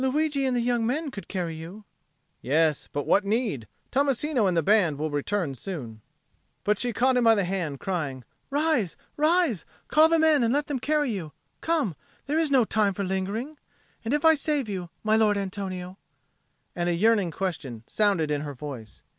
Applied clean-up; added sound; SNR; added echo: none; none; none; none.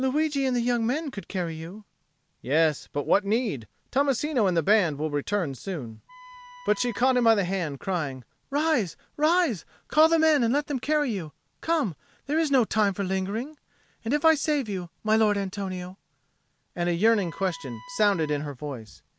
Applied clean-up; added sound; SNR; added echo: none; Wind instrument, woodwind instrument; 20 dB; none.